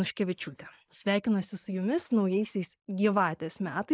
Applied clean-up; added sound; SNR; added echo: neural mask model Resemble Enhance denoiser.